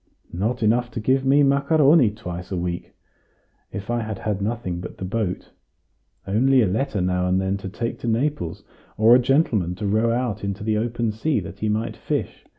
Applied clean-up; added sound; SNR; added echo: none; none; none; none.